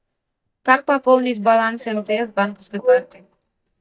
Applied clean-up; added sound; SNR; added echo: neural mask model DeepFilterNet 3.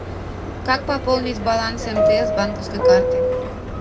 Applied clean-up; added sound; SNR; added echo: none; Subway, metro, underground; -4 dB; reverberation time 0.2 s.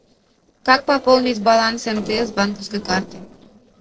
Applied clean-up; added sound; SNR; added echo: neural separator model SepFormer DNS4.